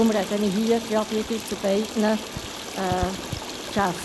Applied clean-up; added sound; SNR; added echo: none; Stream; 8 dB; none.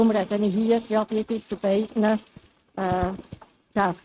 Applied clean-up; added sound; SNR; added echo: neural mask model RNNoise.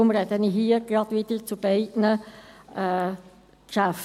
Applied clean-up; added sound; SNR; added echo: none; none; none; none.